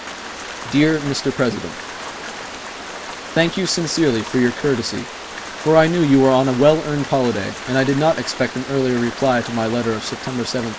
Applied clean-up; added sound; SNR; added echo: none; Water + Rain; 12 dB; none.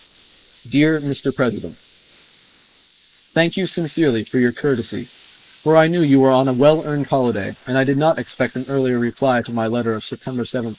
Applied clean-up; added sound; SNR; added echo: neural mask model Resemble Enhance denoiser.